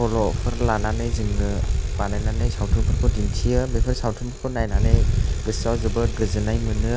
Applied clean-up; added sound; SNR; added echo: none; Bicycle; -4 dB; none.